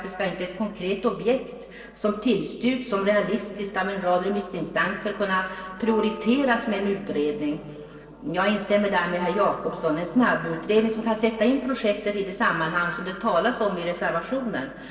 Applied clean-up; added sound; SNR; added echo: neural separator model SepFormer DNS4.